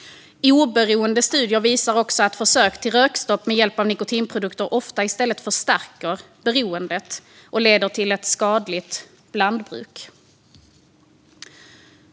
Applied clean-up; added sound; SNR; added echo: none; none; none; none.